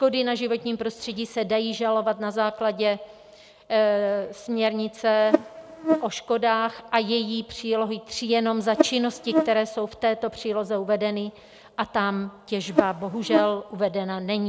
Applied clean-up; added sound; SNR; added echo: none; Buzz; 0 dB; none.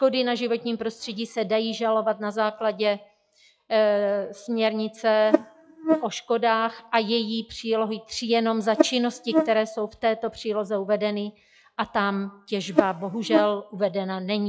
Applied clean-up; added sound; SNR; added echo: classical method log-MMSE.